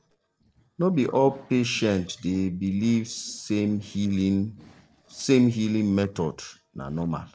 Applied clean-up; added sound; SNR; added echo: neural separator model SepFormer DNS4.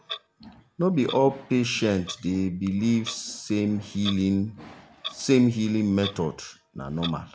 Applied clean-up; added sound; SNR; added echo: none; Clock; 16 dB; none.